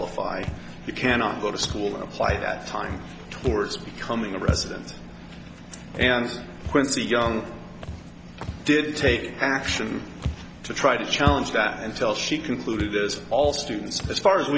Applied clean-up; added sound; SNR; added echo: none; Walk, footsteps; 9 dB; none.